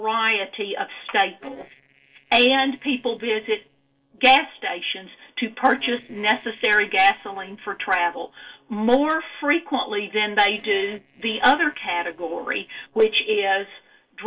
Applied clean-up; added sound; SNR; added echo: neural separator model SepFormer DNS4.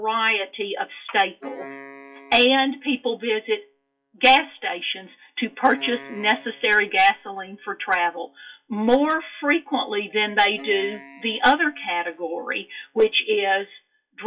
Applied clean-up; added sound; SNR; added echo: classical method WPE with log-MMSE.